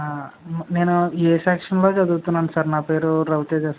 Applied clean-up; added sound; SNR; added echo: none; none; none; none.